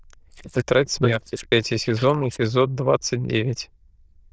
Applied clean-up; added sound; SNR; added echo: neural diffusion model UNIVERSE++.